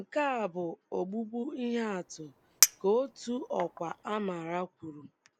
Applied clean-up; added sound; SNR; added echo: none; Chink, clink; 1 dB; none.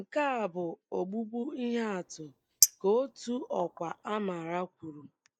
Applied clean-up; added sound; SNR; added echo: neural mask model DeepFilterNet 3.